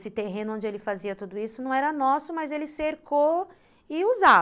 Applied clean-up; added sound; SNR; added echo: none; none; none; none.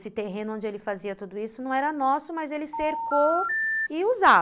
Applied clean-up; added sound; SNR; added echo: none; Telephone; 3 dB; none.